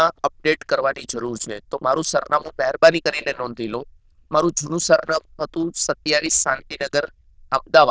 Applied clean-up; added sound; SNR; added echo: neural diffusion model UNIVERSE++.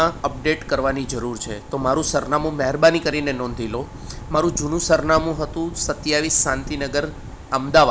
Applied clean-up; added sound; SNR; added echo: none; none; none; none.